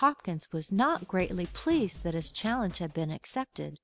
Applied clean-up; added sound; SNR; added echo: none; Drum kit; 15 dB; none.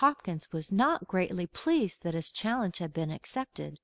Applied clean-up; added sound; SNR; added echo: none; none; none; none.